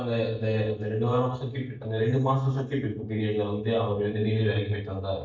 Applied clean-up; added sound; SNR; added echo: neural mask model DeepFilterNet 3.